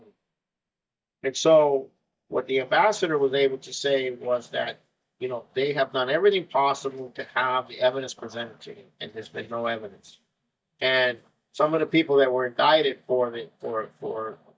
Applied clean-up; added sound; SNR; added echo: neural mask model DeepFilterNet 3.